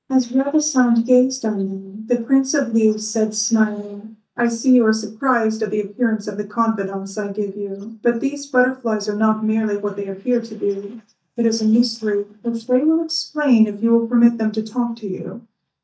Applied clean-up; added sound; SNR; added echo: neural mask model DeepFilterNet 3.